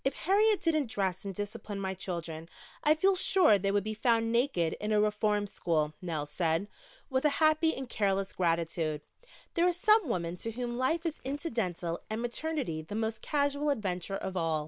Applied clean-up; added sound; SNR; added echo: neural separator model SepFormer WHAM!.